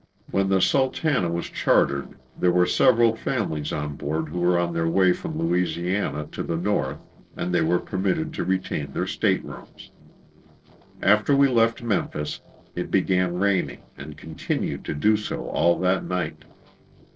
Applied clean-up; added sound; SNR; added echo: neural separator model SepFormer DNS4.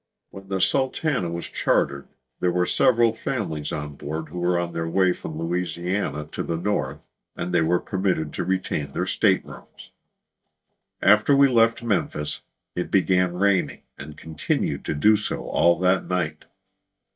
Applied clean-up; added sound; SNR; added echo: neural mask model DeepFilterNet 3.